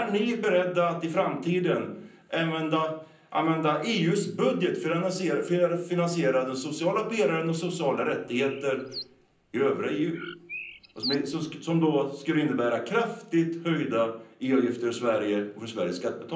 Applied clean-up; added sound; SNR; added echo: none; Bird; 14 dB; reverberation time 0.6 s.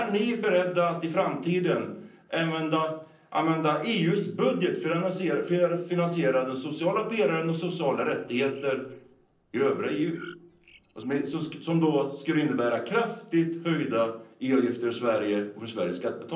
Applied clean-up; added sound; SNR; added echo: neural separator model SepFormer DNS4.